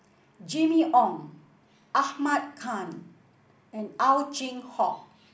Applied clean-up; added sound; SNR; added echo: none; none; none; none.